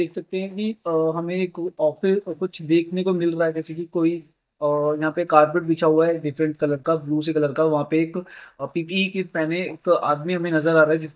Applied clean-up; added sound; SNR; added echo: neural mask model DeepFilterNet 3.